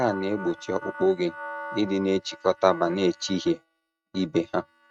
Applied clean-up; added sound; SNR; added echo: neural mask model RNNoise.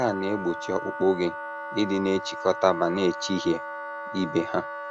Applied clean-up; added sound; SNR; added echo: none; Wind instrument, woodwind instrument; 9 dB; none.